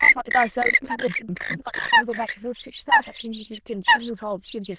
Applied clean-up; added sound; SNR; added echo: neural diffusion model UNIVERSE++.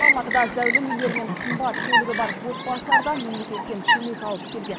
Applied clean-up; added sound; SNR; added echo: none; Chirp, tweet; -3 dB; none.